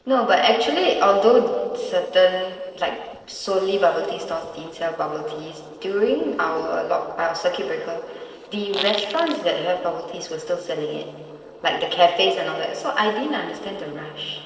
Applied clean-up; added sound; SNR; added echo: neural separator model SepFormer DNS4.